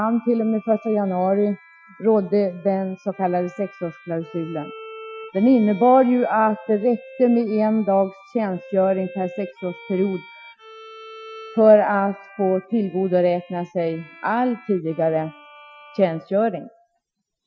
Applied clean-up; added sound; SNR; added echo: classical method Wiener filter.